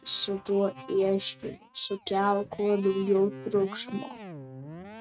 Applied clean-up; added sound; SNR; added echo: neural mask model RNNoise.